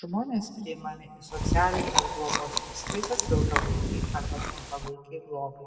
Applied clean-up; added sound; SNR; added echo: none; Chewing, mastication; -5 dB; reverberation time 1.9 s.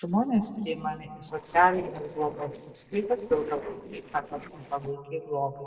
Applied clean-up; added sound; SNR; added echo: neural separator model SepFormer DNS4.